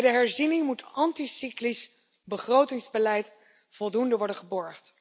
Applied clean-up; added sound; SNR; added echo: none; none; none; none.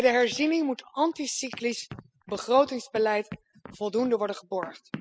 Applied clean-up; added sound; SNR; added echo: classical method spectral subtraction.